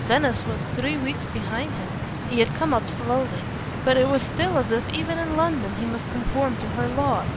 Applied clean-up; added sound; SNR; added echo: none; Stream; 4 dB; none.